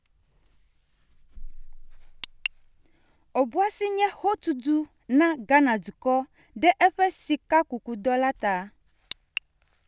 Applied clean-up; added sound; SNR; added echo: none; none; none; none.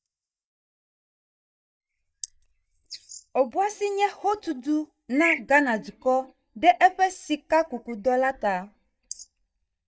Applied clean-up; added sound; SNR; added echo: neural mask model DeepFilterNet 3.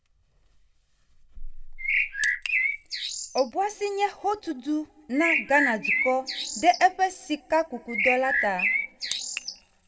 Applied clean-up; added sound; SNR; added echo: none; Bird; 0 dB; reverberation time 0.9 s.